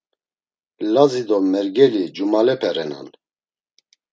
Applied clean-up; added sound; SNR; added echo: none; none; none; none.